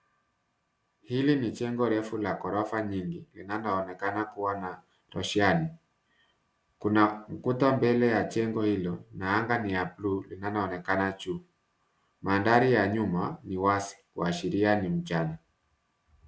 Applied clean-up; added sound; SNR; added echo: none; none; none; none.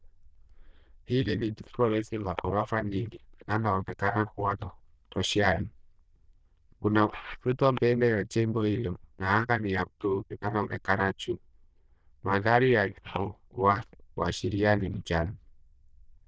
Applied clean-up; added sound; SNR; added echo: neural diffusion model UNIVERSE++.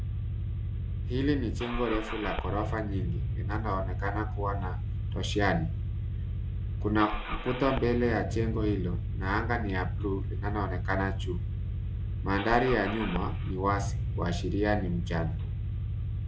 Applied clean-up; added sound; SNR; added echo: none; Engine starting / Car; 0 dB; none.